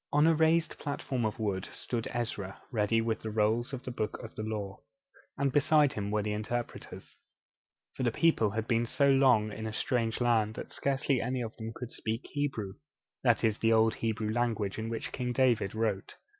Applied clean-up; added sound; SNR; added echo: none; none; none; none.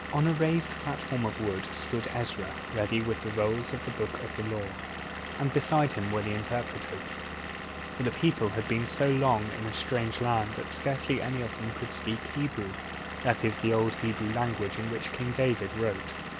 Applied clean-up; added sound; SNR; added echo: none; Engine / Vehicle; 7 dB; none.